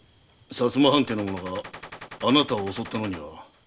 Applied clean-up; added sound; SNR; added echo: none; Gunshot, gunfire; 16 dB; none.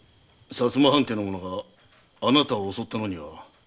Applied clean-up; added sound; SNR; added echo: none; none; none; none.